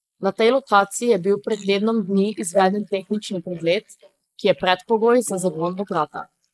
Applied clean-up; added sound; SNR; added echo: neural mask model Resemble Enhance denoiser.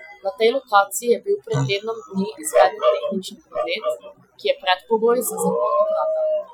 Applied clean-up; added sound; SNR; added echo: classical method Wiener filter.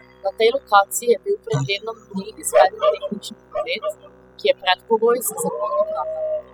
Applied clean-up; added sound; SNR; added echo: classical method spectral subtraction.